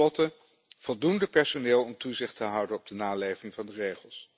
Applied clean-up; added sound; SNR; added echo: none; none; none; none.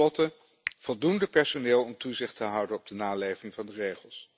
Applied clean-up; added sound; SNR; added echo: none; Finger snapping; 17 dB; none.